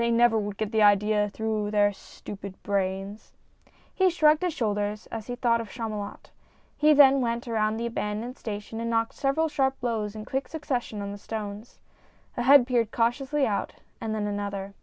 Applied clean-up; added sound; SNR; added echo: none; none; none; none.